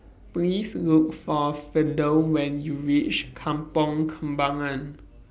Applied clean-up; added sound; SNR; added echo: none; none; none; none.